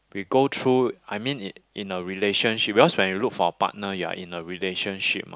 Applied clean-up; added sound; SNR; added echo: none; none; none; none.